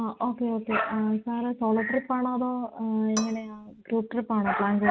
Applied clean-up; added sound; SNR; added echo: none; Cutlery, silverware / Dishes, pots, and pans; 12 dB; none.